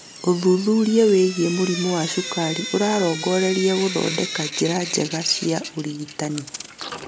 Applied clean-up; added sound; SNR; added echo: none; Drip / Sink (filling or washing); 11 dB; none.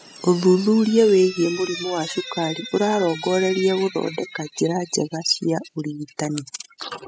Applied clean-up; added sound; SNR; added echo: classical method spectral subtraction.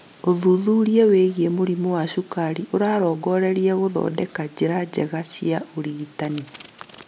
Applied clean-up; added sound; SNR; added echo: none; none; none; none.